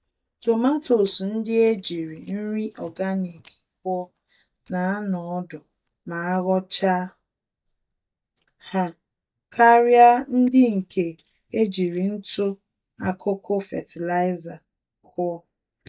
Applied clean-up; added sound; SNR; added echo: neural mask model DeepFilterNet 3.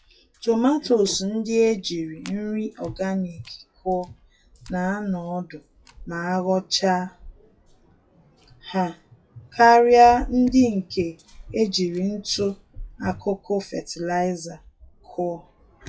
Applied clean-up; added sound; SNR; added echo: classical method WPE with log-MMSE.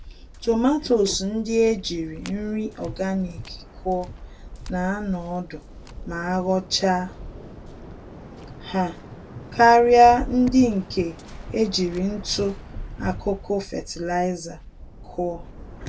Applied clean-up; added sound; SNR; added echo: none; Waves, surf; 14 dB; reverberation time 0.1 s.